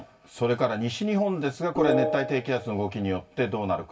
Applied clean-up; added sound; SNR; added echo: none; none; none; reverberation time 0.2 s.